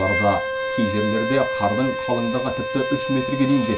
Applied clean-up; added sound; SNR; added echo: none; Bowed string instrument; 3 dB; reverberation time 0.2 s.